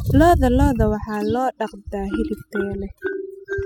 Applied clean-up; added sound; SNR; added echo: classical method spectral subtraction.